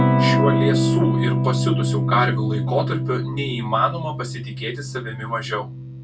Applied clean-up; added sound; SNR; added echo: none; Electric guitar / Strum; -4 dB; reverberation time 0.2 s.